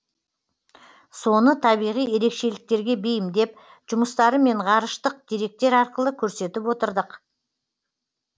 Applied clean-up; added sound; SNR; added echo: none; none; none; none.